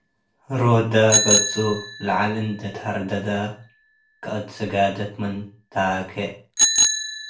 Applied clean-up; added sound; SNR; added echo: none; Bicycle bell; 2 dB; reverberation time 0.3 s.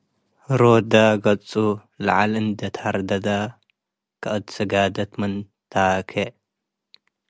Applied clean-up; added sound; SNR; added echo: none; none; none; none.